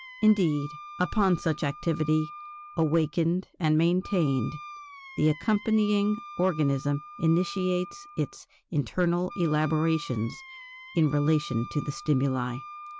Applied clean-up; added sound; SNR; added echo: none; Wind instrument, woodwind instrument; 17 dB; none.